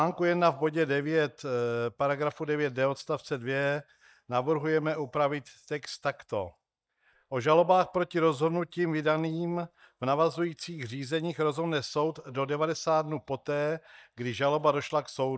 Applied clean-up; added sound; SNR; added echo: neural mask model DeepFilterNet 3.